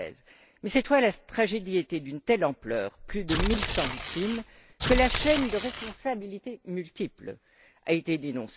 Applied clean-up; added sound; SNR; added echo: none; Tearing; 3 dB; none.